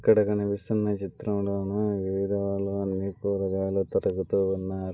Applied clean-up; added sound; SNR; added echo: none; none; none; none.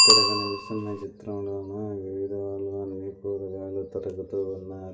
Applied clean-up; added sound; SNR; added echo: none; Bicycle bell; -4 dB; reverberation time 2.6 s.